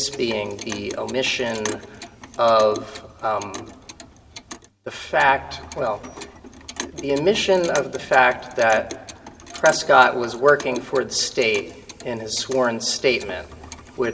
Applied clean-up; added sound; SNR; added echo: none; Clock; 15 dB; reverberation time 2.8 s.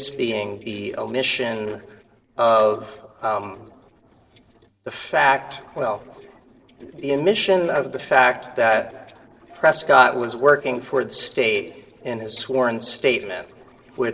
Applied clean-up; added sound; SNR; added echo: neural separator model SepFormer DNS4.